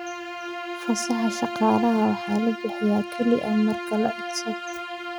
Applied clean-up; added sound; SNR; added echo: none; Bowed string instrument; 7 dB; none.